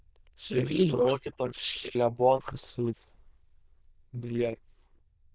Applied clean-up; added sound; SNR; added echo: neural diffusion model UNIVERSE++.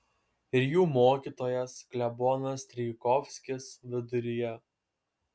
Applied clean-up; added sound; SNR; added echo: none; none; none; none.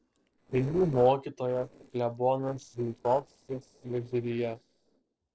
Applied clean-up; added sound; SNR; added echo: neural separator model SepFormer DNS4.